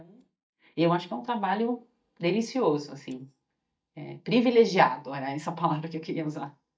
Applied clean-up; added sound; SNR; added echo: neural mask model DeepFilterNet 3.